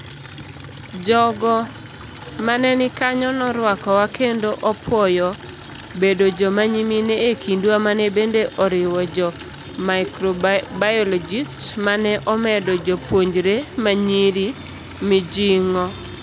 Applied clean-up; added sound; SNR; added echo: none; Water tap, faucet / Liquid; 19 dB; none.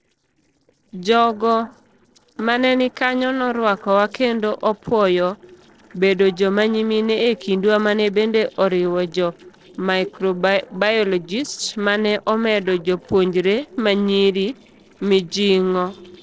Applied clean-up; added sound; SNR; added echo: neural separator model SepFormer DNS4.